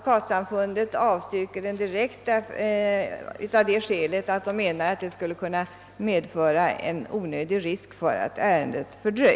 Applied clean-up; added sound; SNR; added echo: none; none; none; none.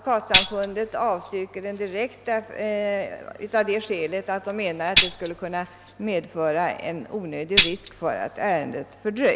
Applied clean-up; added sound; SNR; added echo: none; Tambourine; -1 dB; none.